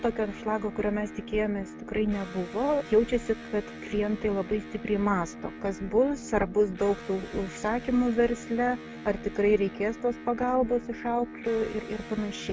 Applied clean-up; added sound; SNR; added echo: none; Electric guitar; 13 dB; none.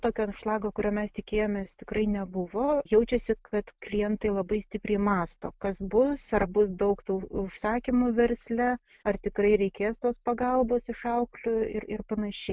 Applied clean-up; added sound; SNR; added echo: none; none; none; none.